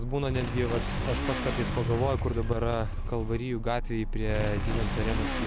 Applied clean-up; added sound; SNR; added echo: none; Motorcycle / Accelerating, revving, vroom; 4 dB; none.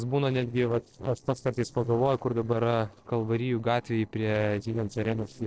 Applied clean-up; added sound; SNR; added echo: neural separator model SepFormer DNS4.